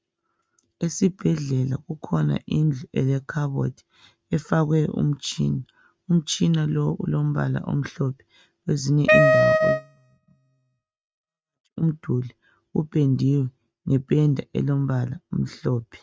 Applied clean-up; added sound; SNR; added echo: neural mask model RNNoise.